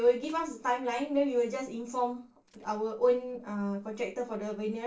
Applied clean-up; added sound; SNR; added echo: neural separator model SepFormer DNS4.